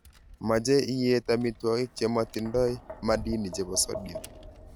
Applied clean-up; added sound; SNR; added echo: none; Tap; 15 dB; none.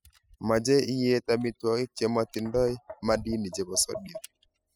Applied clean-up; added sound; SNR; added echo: classical method spectral subtraction.